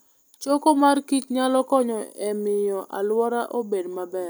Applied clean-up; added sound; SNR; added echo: none; none; none; none.